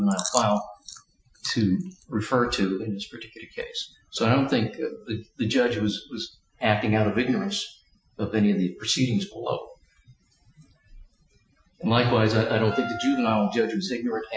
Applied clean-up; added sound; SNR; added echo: classical method Wiener filter.